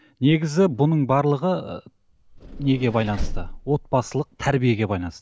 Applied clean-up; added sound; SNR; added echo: none; Vehicle; 9 dB; none.